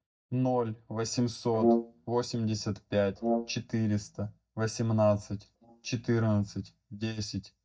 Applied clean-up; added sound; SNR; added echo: neural mask model DeepFilterNet 3.